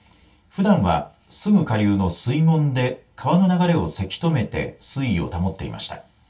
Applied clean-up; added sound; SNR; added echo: none; none; none; reverberation time 0.2 s.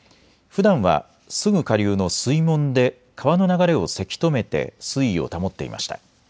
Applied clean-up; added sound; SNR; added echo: none; none; none; none.